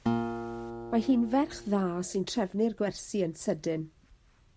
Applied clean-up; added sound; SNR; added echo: none; Acoustic guitar; 7 dB; none.